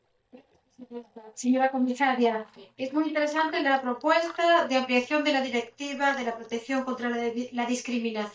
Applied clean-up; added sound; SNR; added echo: neural mask model DeepFilterNet 3.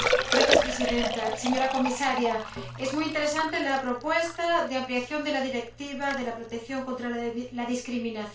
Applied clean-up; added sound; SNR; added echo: none; Liquid; 3 dB; reverberation time 0.2 s.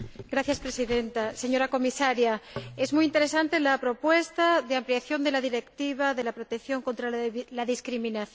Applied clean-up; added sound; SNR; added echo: none; none; none; none.